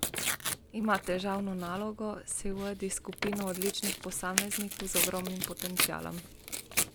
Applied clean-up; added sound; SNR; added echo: none; Tearing; 1 dB; none.